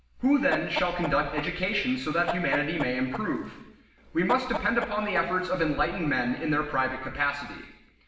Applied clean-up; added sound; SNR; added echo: none; Chicken, rooster; 10 dB; reverberation time 1.0 s.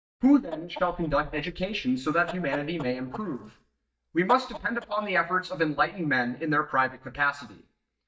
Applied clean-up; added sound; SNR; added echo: neural mask model DeepFilterNet 3.